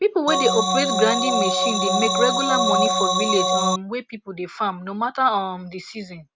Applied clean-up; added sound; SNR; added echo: none; Organ; -3 dB; none.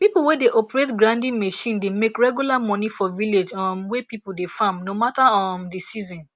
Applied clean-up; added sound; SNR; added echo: none; none; none; none.